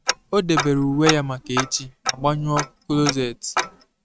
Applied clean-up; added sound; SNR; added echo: neural mask model RNNoise.